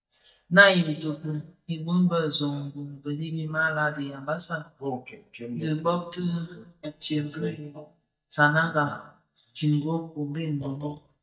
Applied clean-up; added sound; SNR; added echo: neural mask model DeepFilterNet 3.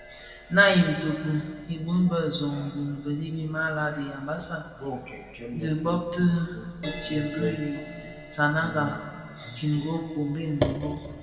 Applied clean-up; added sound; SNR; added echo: none; Crash cymbal; 19 dB; reverberation time 2.0 s.